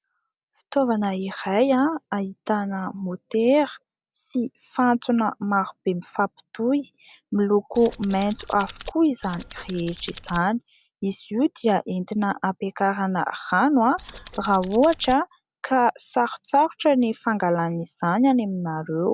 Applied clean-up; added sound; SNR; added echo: none; Tools; 17 dB; none.